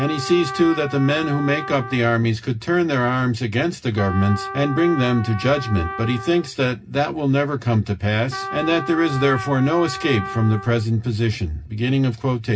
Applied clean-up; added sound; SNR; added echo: none; Trumpet; 12 dB; reverberation time 0.4 s.